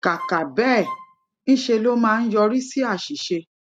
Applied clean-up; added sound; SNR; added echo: none; Wind instrument, woodwind instrument; 15 dB; none.